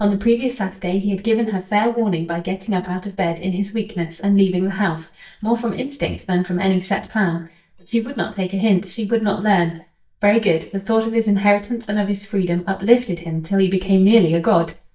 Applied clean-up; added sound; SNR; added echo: neural mask model DeepFilterNet 3.